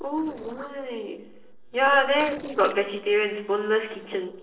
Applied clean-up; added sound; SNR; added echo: neural separator model SepFormer DNS4.